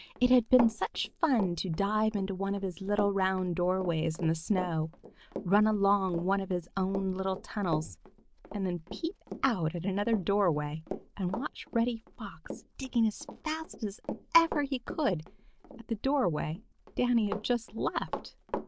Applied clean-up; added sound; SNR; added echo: none; Run; 13 dB; none.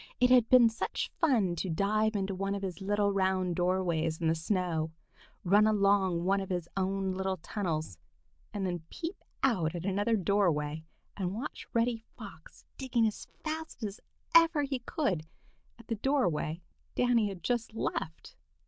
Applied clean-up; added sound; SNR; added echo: none; none; none; none.